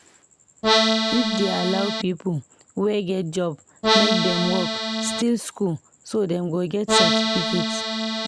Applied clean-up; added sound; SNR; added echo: none; Accordion; -4 dB; none.